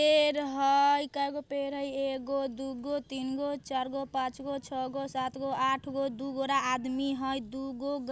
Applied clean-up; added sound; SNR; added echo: none; none; none; none.